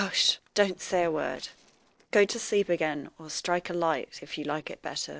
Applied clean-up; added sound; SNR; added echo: neural separator model SepFormer DNS4.